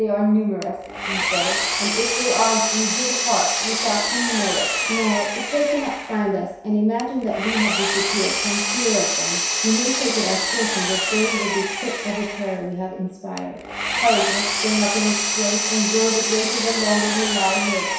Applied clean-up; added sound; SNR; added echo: none; Engine; 0 dB; reverberation time 0.7 s.